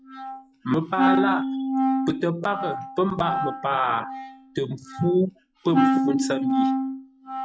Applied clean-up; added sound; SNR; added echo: classical method log-MMSE.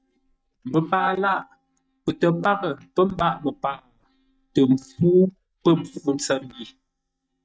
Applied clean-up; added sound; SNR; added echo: neural mask model DeepFilterNet 3.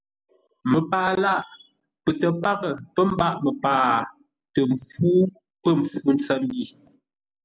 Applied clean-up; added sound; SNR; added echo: none; none; none; none.